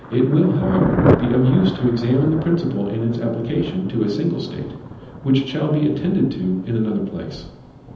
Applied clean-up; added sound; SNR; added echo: none; Thunder; 6 dB; reverberation time 0.9 s.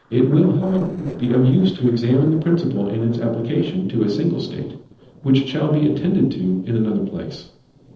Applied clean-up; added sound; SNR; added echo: neural separator model SepFormer DNS4.